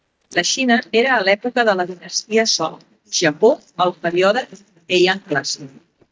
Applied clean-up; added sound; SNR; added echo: neural mask model DeepFilterNet 3.